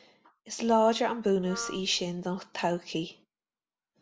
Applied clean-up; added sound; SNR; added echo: none; Wind instrument, woodwind instrument; 13 dB; none.